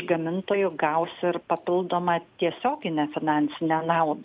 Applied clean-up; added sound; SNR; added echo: none; none; none; none.